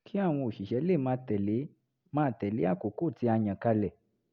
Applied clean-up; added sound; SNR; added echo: none; none; none; none.